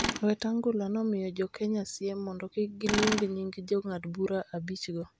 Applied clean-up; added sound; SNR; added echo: none; Tools; 8 dB; none.